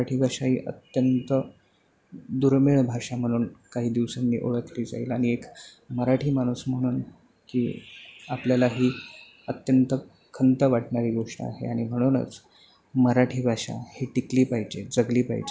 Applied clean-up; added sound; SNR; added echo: none; none; none; none.